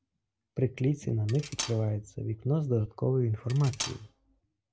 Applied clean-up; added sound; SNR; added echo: none; Cutlery, silverware; 12 dB; none.